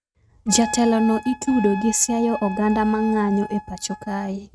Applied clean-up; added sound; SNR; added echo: neural mask model RNNoise.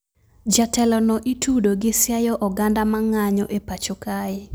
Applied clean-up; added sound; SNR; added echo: none; none; none; none.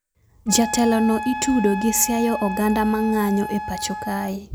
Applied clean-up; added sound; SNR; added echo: none; Wind instrument, woodwind instrument; 9 dB; none.